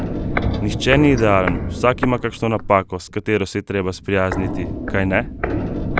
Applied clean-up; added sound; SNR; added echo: none; Walk, footsteps; 5 dB; none.